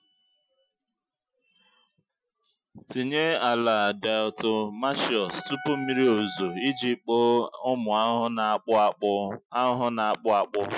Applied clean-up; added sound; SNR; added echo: classical method Wiener filter.